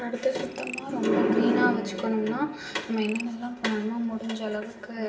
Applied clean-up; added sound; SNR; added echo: none; Frog; 19 dB; reverberation time 0.5 s.